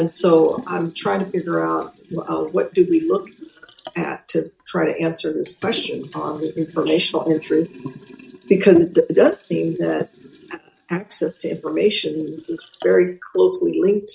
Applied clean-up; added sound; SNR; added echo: neural mask model RNNoise.